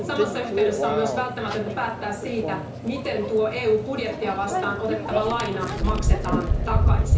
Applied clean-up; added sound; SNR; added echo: none; Microwave oven; -2 dB; reverberation time 0.6 s.